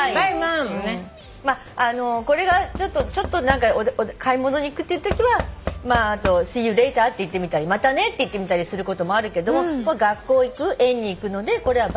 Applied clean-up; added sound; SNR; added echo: none; Knock / Wood; 14 dB; none.